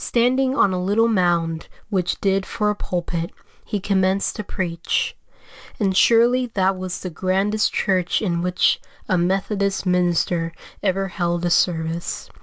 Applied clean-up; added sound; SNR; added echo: none; none; none; none.